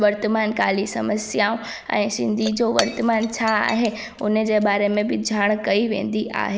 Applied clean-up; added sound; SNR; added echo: none; Shatter / Crushing; 17 dB; none.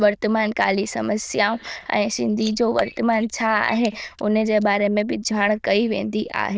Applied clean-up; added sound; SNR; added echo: neural diffusion model UNIVERSE++.